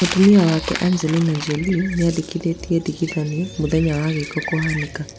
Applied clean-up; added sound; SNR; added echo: none; Coin (dropping) + Bird; 13 dB; none.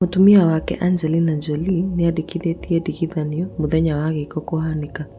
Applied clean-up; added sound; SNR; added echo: none; none; none; none.